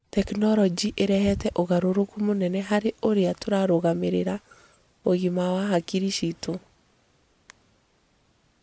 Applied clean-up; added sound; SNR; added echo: none; none; none; none.